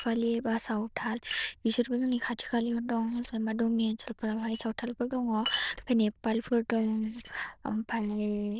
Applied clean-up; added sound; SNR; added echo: neural diffusion model UNIVERSE++.